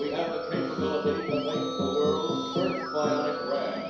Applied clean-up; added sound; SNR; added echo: none; Keyboard (musical); 9 dB; reverberation time 0.7 s.